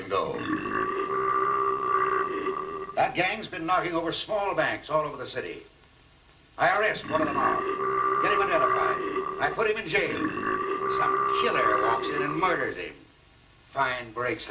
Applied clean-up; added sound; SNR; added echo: none; Burping, eructation; -2 dB; reverberation time 0.4 s.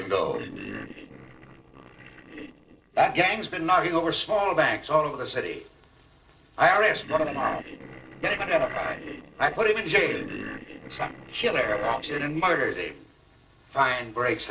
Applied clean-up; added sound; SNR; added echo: neural separator model SepFormer DNS4.